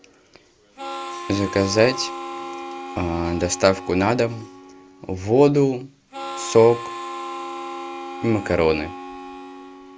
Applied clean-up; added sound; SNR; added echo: none; Harmonica; 11 dB; none.